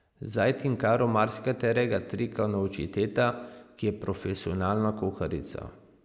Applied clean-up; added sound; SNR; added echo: none; none; none; none.